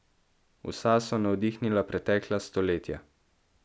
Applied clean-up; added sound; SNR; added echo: none; none; none; none.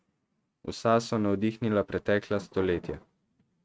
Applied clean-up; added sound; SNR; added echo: neural mask model RNNoise.